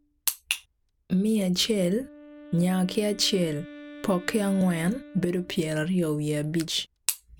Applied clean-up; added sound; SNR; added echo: none; Wind instrument, woodwind instrument; 20 dB; none.